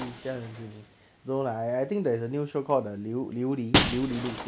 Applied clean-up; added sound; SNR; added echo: none; Shatter; 3 dB; none.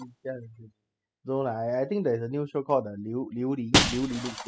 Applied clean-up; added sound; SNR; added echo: classical method spectral subtraction.